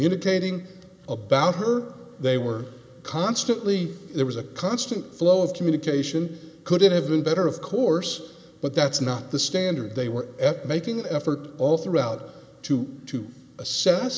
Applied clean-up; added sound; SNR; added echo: none; none; none; none.